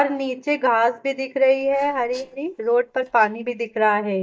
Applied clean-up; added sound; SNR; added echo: neural mask model DeepFilterNet 3.